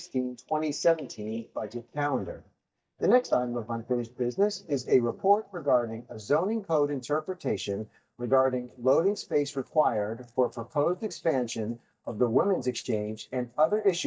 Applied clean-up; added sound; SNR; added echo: neural mask model DeepFilterNet 3.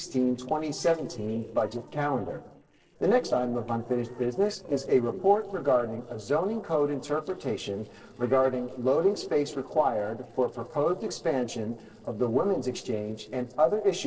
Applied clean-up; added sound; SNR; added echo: neural separator model SepFormer DNS4.